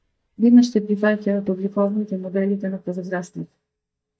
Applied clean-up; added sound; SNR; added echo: neural mask model DeepFilterNet 3.